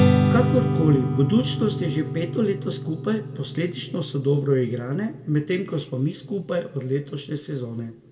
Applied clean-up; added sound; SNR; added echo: none; Strum; 2 dB; reverberation time 0.9 s.